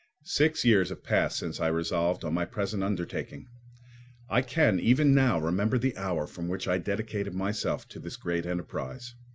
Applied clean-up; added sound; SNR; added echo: none; none; none; none.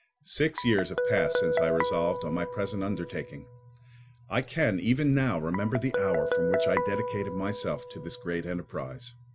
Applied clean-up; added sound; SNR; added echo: none; Guitar; 2 dB; none.